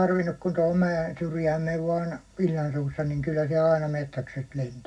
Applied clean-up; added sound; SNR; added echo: none; none; none; reverberation time 0.4 s.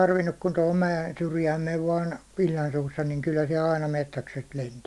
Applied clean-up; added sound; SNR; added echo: none; none; none; none.